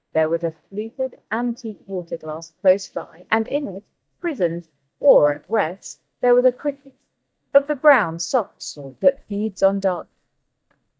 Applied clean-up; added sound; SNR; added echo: neural mask model DeepFilterNet 3.